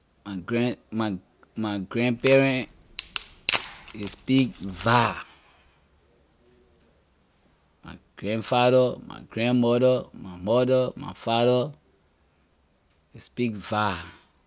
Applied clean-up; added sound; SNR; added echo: none; Wood; 11 dB; none.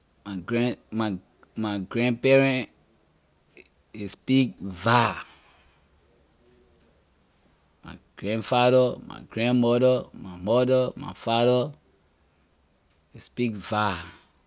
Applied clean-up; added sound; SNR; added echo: none; none; none; none.